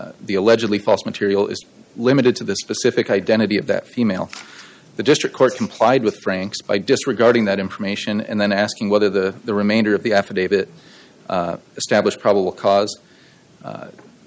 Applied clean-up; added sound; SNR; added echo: none; none; none; none.